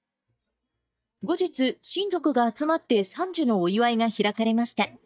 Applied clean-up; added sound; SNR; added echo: neural mask model DeepFilterNet 3.